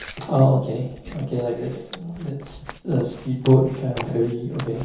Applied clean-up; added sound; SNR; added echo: none; Chewing, mastication; 18 dB; reverberation time 0.7 s.